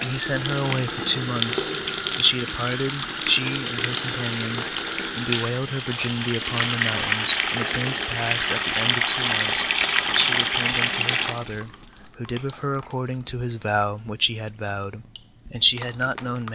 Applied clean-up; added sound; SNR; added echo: none; Water tap, faucet; 1 dB; none.